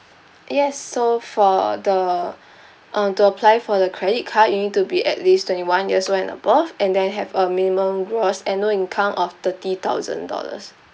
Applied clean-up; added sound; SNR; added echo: none; none; none; none.